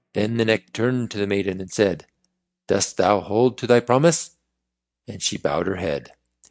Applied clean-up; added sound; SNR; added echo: neural mask model RNNoise.